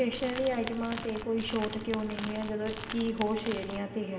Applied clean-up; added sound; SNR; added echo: none; Crumpling, crinkling / Crackle; 9 dB; reverberation time 2.4 s.